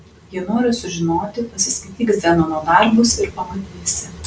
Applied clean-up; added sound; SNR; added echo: none; none; none; none.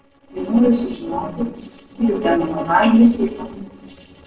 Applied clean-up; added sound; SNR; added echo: neural separator model SepFormer DNS4.